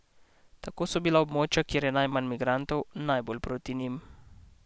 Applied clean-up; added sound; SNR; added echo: none; none; none; none.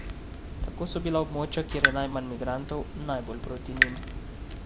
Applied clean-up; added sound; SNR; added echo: none; Drip / Water tap, faucet; -1 dB; reverberation time 0.3 s.